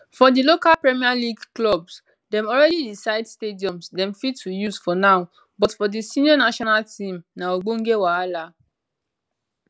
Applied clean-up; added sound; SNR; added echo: none; none; none; none.